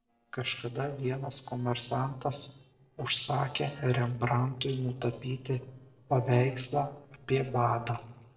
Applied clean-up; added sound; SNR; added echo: neural separator model SepFormer DNS4.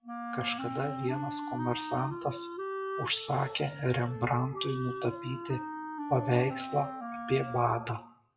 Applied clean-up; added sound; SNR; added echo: classical method WPE with log-MMSE.